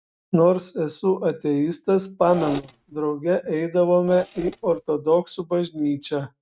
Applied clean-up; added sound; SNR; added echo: neural mask model RNNoise.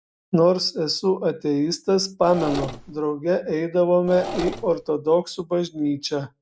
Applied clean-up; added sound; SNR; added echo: none; Engine / Mechanisms; 10 dB; none.